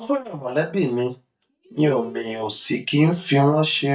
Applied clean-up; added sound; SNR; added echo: neural mask model DeepFilterNet 3.